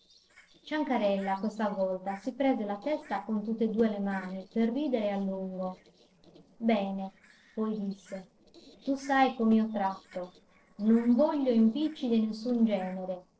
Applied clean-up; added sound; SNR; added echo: neural separator model SepFormer DNS4.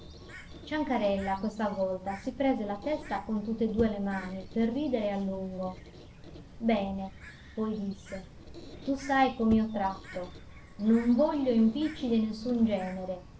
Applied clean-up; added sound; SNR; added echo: none; Bird + Squeak; 15 dB; none.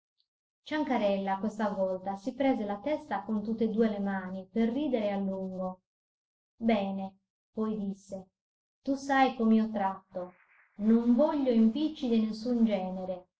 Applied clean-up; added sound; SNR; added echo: none; none; none; none.